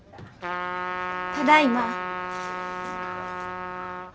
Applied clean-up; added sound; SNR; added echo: none; Trumpet; 4 dB; none.